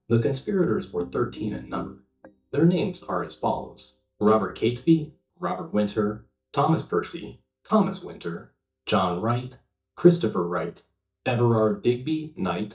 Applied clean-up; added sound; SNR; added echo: neural mask model DeepFilterNet 3.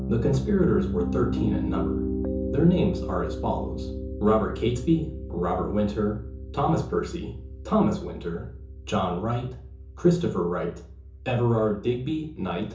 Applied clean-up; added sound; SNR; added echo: none; Piano; 6 dB; reverberation time 0.6 s.